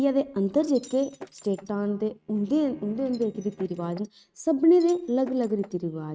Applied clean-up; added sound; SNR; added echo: neural mask model RNNoise.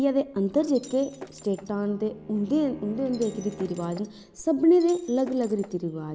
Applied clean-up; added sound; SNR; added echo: none; Bowed string instrument + Shatter; 19 dB; none.